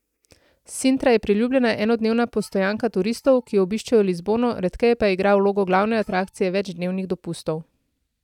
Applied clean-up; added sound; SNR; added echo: neural mask model DeepFilterNet 3.